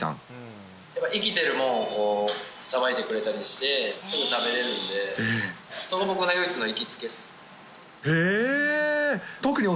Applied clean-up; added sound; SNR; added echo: none; none; none; none.